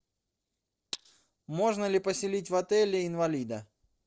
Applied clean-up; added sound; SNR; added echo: neural separator model SepFormer DNS4.